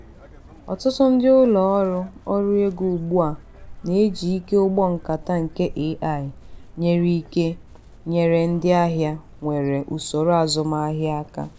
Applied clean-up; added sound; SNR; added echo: none; Chirp, tweet; 19 dB; none.